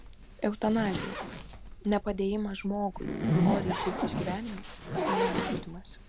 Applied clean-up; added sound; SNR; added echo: none; Zipper (clothing); -1 dB; none.